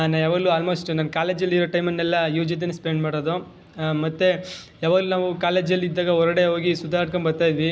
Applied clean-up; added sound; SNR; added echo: none; none; none; none.